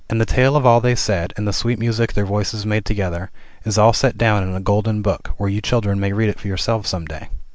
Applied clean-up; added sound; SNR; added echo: none; none; none; none.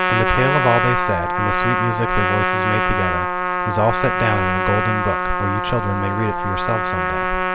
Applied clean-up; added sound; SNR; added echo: none; Trumpet; -2 dB; none.